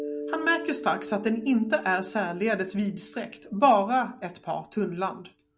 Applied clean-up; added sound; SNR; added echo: none; Mallet percussion; 14 dB; none.